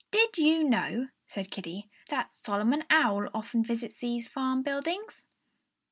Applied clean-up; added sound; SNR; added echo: none; none; none; none.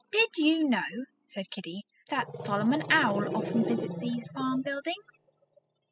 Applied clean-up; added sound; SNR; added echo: classical method spectral subtraction.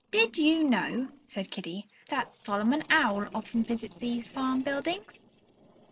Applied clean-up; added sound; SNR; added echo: neural separator model SepFormer DNS4.